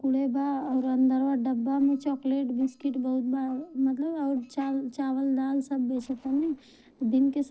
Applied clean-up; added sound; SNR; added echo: neural separator model SepFormer DNS4.